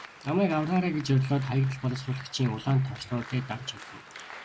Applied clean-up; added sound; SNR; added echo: none; Applause; 17 dB; none.